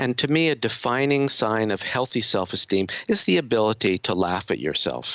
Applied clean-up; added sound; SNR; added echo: none; none; none; none.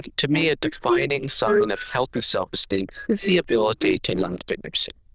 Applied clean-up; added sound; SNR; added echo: neural diffusion model UNIVERSE++.